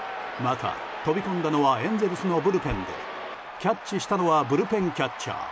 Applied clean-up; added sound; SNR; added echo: none; none; none; none.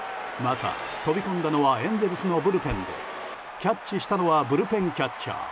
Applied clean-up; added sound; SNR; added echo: none; Dishes, pots, and pans; 20 dB; none.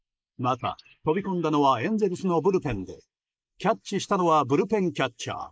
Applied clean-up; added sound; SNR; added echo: neural mask model Resemble Enhance denoiser.